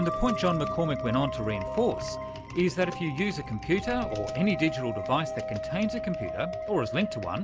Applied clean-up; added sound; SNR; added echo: none; Wind instrument, woodwind instrument; 7 dB; none.